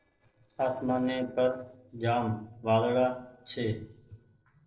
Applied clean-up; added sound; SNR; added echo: neural separator model SepFormer DNS4.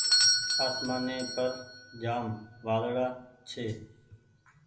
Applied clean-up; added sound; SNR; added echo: none; Bell / Doorbell; -2 dB; reverberation time 0.6 s.